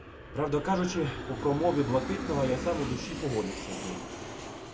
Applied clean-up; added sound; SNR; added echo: none; Aircraft; 6 dB; none.